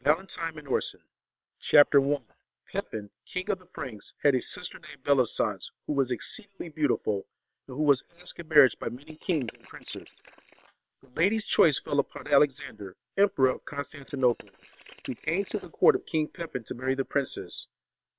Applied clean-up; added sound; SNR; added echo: neural separator model SepFormer WHAM!.